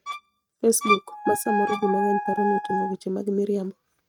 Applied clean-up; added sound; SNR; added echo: neural mask model RNNoise.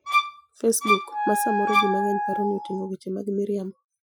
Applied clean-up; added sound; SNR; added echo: classical method Wiener filter.